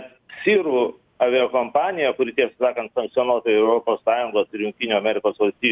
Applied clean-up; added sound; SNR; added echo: none; none; none; none.